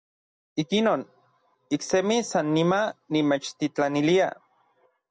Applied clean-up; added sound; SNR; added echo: none; none; none; none.